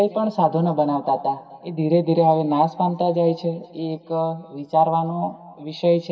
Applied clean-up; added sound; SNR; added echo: none; none; none; reverberation time 2.4 s.